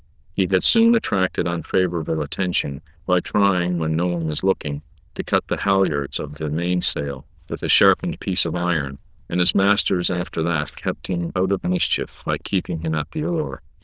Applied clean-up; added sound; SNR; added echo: neural diffusion model UNIVERSE++.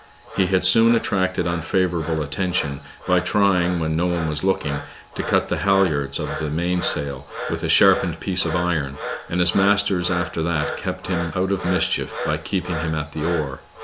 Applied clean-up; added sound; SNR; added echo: none; Frog; 11 dB; none.